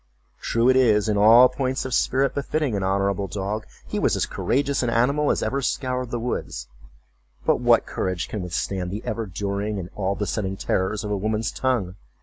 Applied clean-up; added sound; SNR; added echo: none; none; none; none.